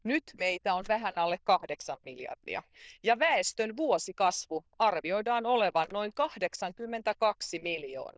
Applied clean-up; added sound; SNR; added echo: neural diffusion model UNIVERSE++.